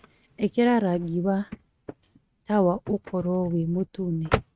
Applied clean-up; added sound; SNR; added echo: neural mask model RNNoise.